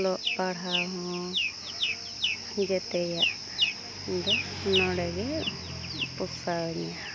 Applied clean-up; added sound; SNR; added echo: none; none; none; none.